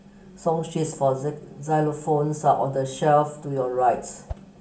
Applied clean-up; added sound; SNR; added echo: none; Whoosh, swoosh, swish; 13 dB; reverberation time 0.3 s.